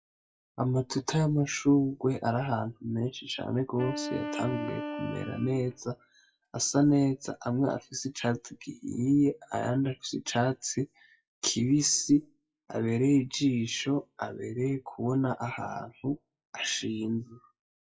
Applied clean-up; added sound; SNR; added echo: classical method WPE with log-MMSE.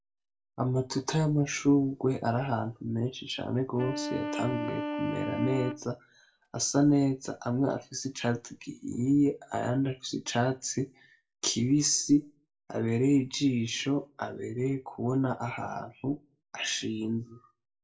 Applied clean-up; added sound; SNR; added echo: none; Wind instrument, woodwind instrument; 7 dB; reverberation time 0.2 s.